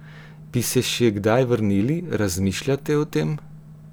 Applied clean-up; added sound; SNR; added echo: none; none; none; none.